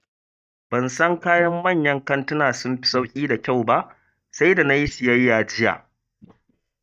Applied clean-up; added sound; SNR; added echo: neural mask model DeepFilterNet 3.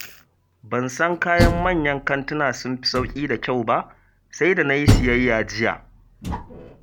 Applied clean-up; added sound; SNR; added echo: none; Door; 3 dB; none.